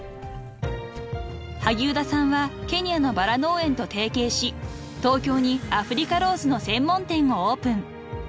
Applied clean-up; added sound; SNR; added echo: none; Motorcycle / Accelerating, revving, vroom; 17 dB; none.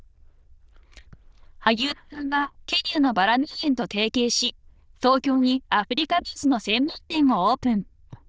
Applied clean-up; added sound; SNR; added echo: neural diffusion model UNIVERSE++.